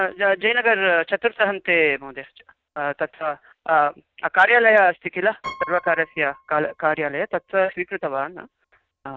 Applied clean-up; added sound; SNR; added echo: neural mask model RNNoise.